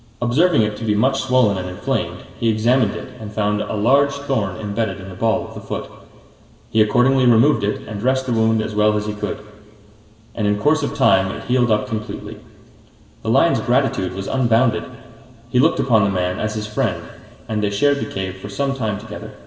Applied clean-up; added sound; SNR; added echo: none; none; none; reverberation time 2.3 s.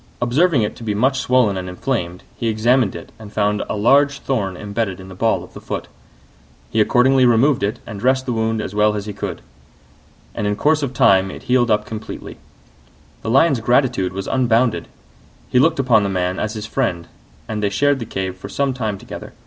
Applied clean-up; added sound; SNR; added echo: none; none; none; none.